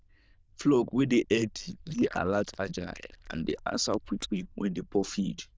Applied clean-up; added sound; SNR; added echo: neural diffusion model UNIVERSE++.